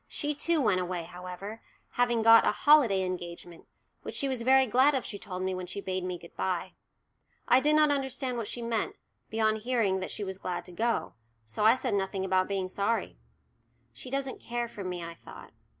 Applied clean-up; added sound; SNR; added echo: none; none; none; none.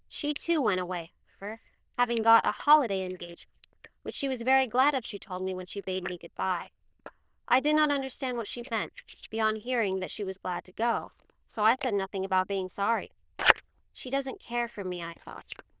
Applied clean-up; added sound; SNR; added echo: neural diffusion model UNIVERSE++.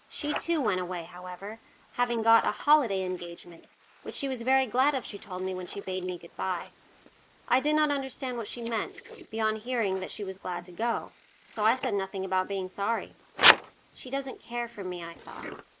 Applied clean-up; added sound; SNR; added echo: neural mask model Resemble Enhance denoiser.